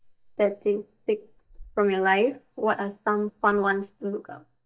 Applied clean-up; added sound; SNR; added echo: neural mask model DeepFilterNet 3.